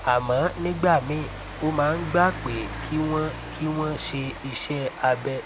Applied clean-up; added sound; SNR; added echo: none; Rain; 10 dB; none.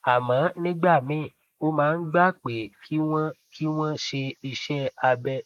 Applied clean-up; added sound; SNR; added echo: neural mask model Resemble Enhance denoiser.